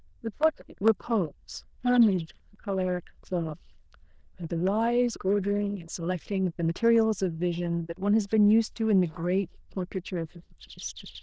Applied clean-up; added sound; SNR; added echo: neural diffusion model UNIVERSE++.